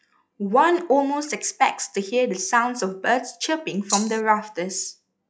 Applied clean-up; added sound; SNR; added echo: classical method log-MMSE.